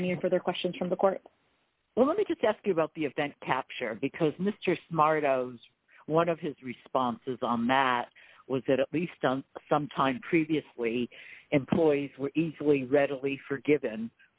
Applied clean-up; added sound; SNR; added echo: none; none; none; none.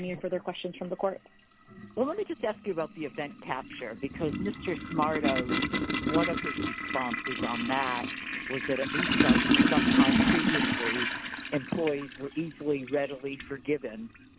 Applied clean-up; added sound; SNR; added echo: none; Toilet flush; -3 dB; none.